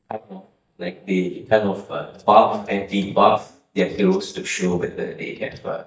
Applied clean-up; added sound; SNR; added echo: neural mask model DeepFilterNet 3.